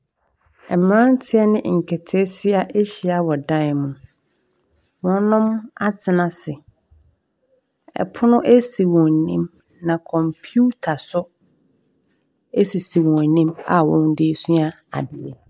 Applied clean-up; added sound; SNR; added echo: none; none; none; none.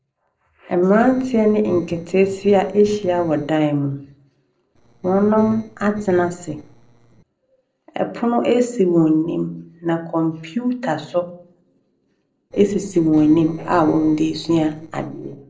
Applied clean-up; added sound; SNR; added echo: neural separator model SepFormer DNS4.